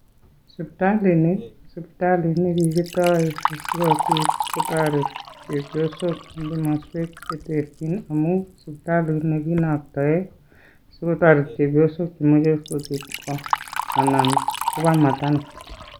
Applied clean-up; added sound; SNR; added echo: none; Liquid; 8 dB; none.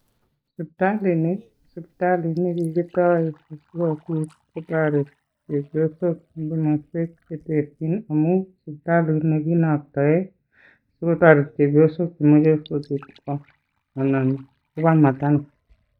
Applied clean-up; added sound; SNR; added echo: neural mask model DeepFilterNet 3.